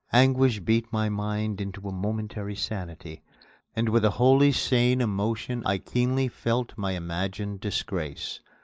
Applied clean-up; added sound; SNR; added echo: neural mask model Resemble Enhance denoiser.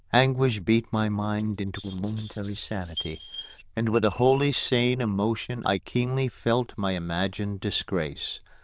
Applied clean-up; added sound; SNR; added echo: neural diffusion model UNIVERSE++.